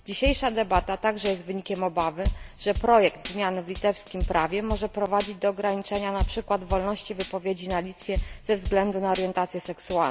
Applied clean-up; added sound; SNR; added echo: none; Drum / Drum kit; 8 dB; none.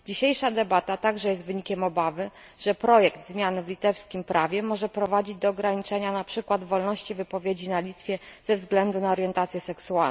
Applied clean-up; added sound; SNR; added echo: none; none; none; none.